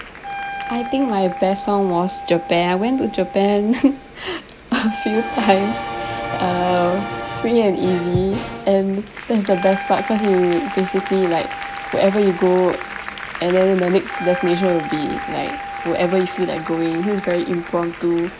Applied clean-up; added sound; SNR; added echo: none; Wind instrument, woodwind instrument + Applause; 9 dB; none.